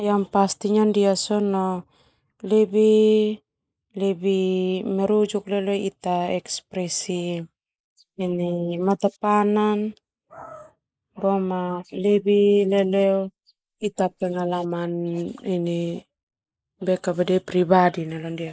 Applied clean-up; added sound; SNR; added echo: neural mask model Resemble Enhance denoiser.